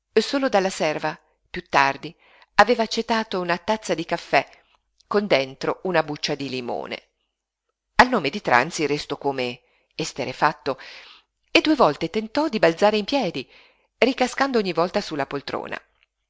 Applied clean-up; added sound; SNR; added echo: none; none; none; none.